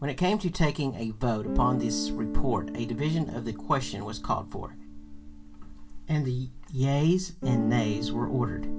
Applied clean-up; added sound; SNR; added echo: none; Guitar; 8 dB; reverberation time 0.2 s.